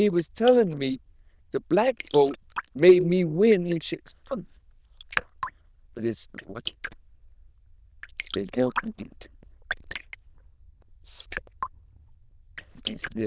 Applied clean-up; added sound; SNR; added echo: neural diffusion model UNIVERSE++.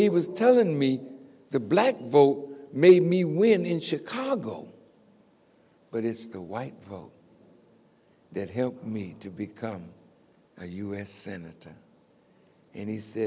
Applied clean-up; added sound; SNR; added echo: none; none; none; none.